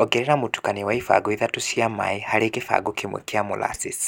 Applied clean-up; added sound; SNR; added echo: neural mask model DeepFilterNet 3.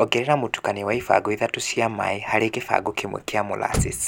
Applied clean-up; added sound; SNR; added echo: none; Slam / Car; 12 dB; none.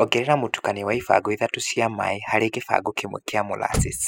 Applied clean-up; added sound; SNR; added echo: classical method spectral subtraction.